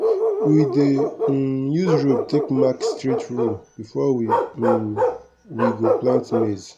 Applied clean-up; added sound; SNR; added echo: none; Bark; 1 dB; none.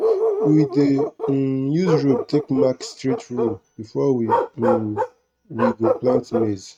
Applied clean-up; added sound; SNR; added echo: neural mask model RNNoise.